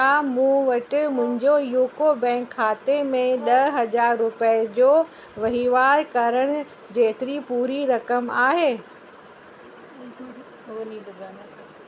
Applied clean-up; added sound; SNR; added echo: none; Brass instrument; 16 dB; none.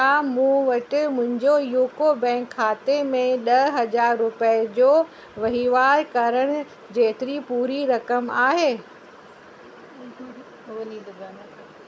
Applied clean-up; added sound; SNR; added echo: none; none; none; none.